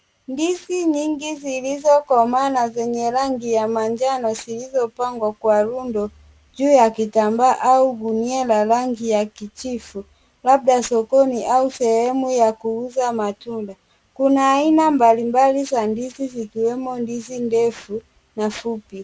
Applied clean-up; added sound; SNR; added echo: none; none; none; none.